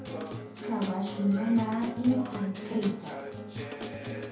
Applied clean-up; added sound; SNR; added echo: none; Acoustic guitar; 7 dB; reverberation time 0.8 s.